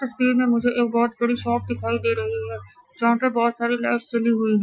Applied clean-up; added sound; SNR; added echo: classical method Wiener filter.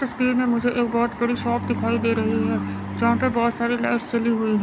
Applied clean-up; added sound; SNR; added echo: none; Organ; 6 dB; none.